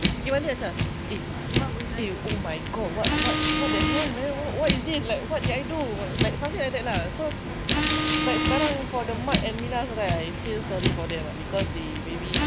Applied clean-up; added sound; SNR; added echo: none; Car; -3 dB; none.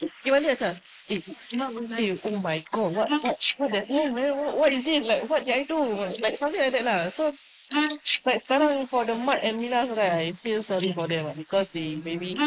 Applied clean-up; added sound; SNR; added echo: neural mask model Resemble Enhance denoiser.